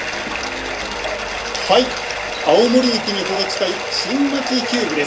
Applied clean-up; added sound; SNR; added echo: none; Bathtub (filling or washing); 5 dB; reverberation time 0.2 s.